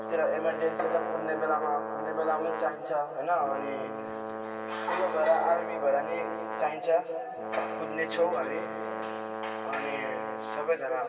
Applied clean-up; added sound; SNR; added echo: none; Brass instrument; 6 dB; reverberation time 2.5 s.